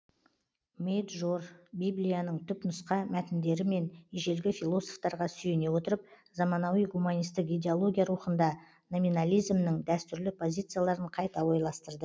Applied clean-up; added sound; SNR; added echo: none; none; none; none.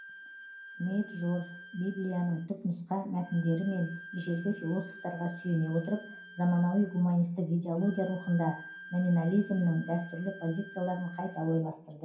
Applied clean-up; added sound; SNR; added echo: none; Bowed string instrument; 17 dB; reverberation time 0.5 s.